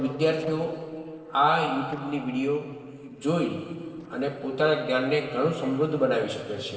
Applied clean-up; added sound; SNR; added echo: neural separator model SepFormer DNS4.